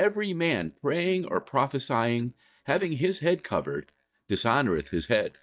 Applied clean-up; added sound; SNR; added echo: neural mask model DeepFilterNet 3.